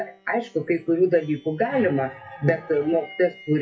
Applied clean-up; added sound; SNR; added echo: classical method WPE with log-MMSE.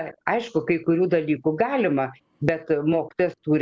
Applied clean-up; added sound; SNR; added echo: none; none; none; none.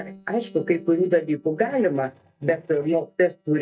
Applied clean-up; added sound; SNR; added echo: neural mask model DeepFilterNet 3.